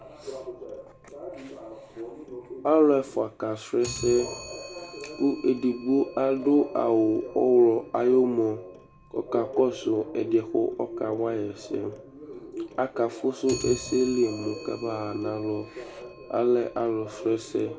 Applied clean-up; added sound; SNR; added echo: none; Clock; 19 dB; none.